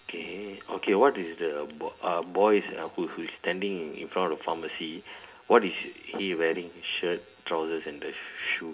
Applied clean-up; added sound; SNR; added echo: none; none; none; reverberation time 0.3 s.